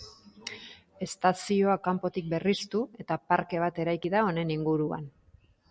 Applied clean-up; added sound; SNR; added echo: none; none; none; none.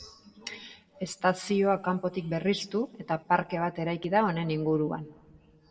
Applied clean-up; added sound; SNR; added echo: none; none; none; reverberation time 0.8 s.